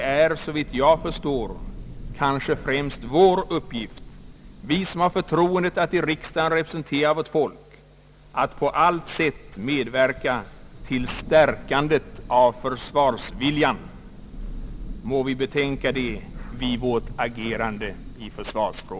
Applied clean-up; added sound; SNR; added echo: none; Thunder; 14 dB; none.